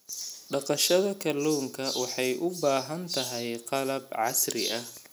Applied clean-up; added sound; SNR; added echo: none; none; none; none.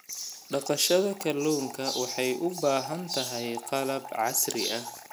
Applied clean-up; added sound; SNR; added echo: none; Fill (with liquid) / Trickle, dribble; 15 dB; none.